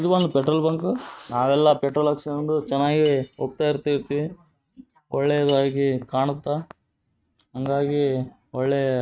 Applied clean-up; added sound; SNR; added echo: neural mask model RNNoise.